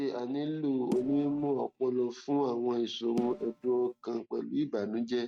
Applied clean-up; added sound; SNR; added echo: neural mask model RNNoise.